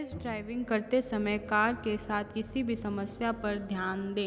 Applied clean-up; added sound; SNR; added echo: none; Bowed string instrument; 19 dB; none.